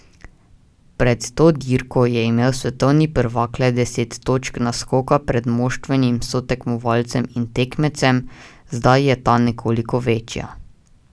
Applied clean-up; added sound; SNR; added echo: none; none; none; none.